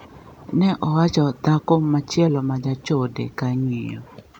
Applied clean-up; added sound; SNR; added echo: none; none; none; none.